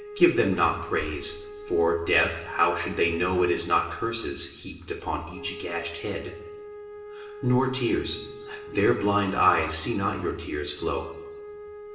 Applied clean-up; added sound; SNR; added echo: none; Wind instrument, woodwind instrument; 15 dB; reverberation time 1.1 s.